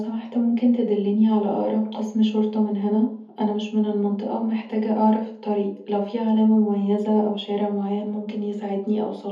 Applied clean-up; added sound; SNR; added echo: none; none; none; reverberation time 0.5 s.